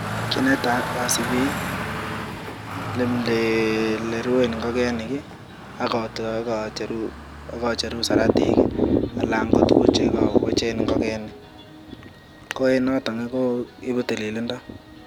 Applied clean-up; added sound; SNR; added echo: none; Traffic noise, roadway noise; 10 dB; none.